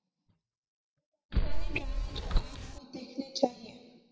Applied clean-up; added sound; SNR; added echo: neural mask model DeepFilterNet 3.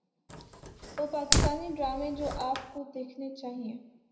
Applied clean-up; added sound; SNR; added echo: none; Fire; -3 dB; reverberation time 0.8 s.